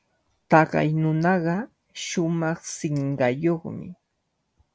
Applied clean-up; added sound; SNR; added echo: none; none; none; none.